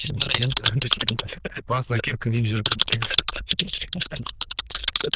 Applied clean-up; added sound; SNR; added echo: neural diffusion model UNIVERSE++.